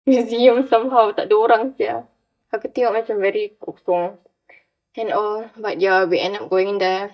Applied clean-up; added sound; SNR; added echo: neural mask model DeepFilterNet 3.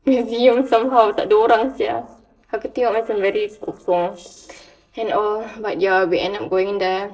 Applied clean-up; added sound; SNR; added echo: neural separator model SepFormer DNS4.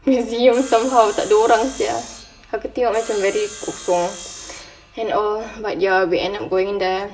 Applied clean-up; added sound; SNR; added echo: none; Sawing; 16 dB; reverberation time 1.1 s.